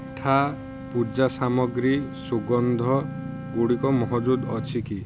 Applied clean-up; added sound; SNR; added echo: none; Wind instrument, woodwind instrument; 14 dB; none.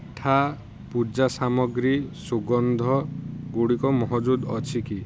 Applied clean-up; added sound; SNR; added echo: none; none; none; none.